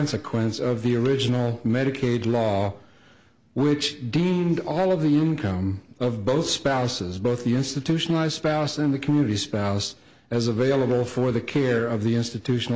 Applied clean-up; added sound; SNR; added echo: none; none; none; none.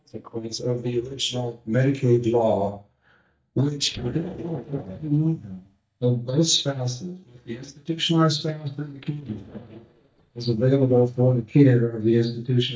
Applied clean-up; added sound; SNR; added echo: neural mask model DeepFilterNet 3.